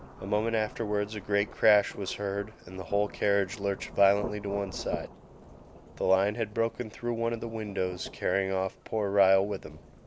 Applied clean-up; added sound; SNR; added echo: none; Rain / Thunderstorm; 17 dB; none.